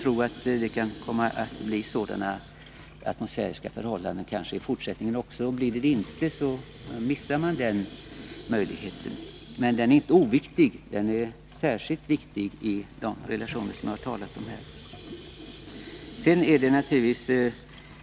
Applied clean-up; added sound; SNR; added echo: none; Sink (filling or washing) / Water tap, faucet; 17 dB; none.